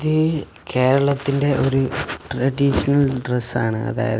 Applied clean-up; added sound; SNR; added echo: none; none; none; none.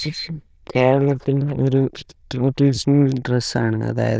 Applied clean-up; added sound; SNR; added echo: neural diffusion model UNIVERSE++.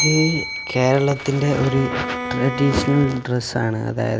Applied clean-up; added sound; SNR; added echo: none; Bell + Bowed string instrument; 8 dB; none.